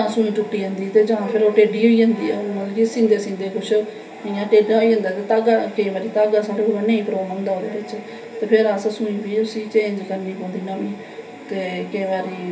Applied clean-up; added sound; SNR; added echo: none; none; none; reverberation time 0.3 s.